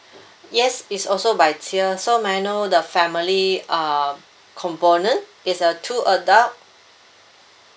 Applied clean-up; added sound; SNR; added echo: none; none; none; none.